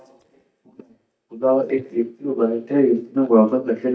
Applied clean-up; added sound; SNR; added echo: neural mask model DeepFilterNet 3.